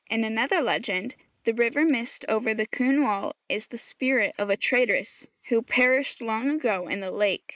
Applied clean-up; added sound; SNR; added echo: neural mask model Resemble Enhance denoiser.